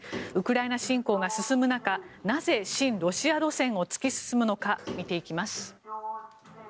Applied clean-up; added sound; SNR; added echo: none; Sliding door; 14 dB; none.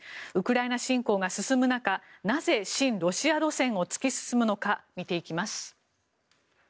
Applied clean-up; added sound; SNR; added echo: none; none; none; none.